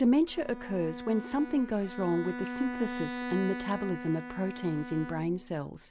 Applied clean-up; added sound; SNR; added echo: none; Bowed string instrument; 9 dB; none.